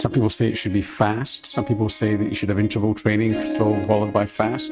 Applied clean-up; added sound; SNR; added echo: neural mask model RNNoise.